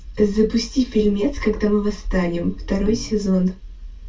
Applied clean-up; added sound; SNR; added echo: none; Bowed string instrument; 17 dB; reverberation time 0.2 s.